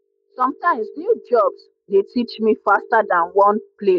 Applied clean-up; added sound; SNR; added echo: neural mask model DeepFilterNet 3.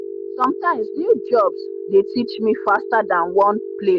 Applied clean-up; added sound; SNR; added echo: none; Telephone; 10 dB; none.